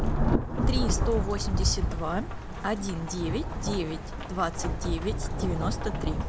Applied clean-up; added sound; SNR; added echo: none; Rain / Thunderstorm; -4 dB; none.